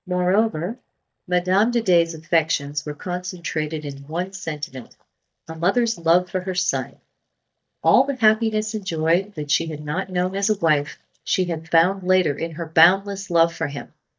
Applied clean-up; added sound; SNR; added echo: neural mask model DeepFilterNet 3.